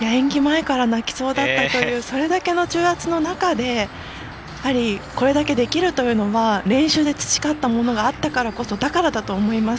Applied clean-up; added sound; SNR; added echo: none; none; none; none.